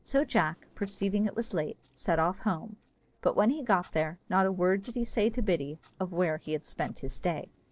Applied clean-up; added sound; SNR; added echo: neural separator model SepFormer DNS4.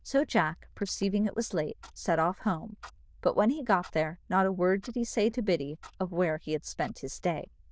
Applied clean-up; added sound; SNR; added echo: neural diffusion model UNIVERSE++.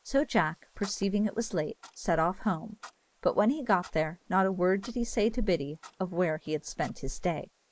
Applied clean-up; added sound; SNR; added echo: neural mask model Resemble Enhance denoiser.